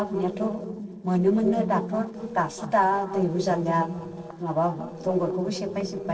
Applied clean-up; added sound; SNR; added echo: neural separator model SepFormer DNS4.